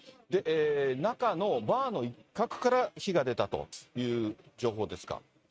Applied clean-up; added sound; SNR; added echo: neural mask model RNNoise.